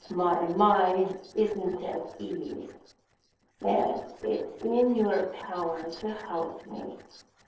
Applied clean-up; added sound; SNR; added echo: neural separator model SepFormer DNS4.